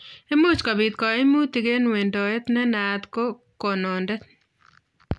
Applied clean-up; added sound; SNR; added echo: none; none; none; none.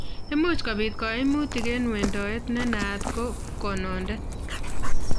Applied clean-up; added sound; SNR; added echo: none; Dog; -4 dB; none.